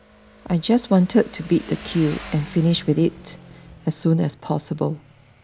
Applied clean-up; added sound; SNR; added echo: none; Motorcycle; 19 dB; none.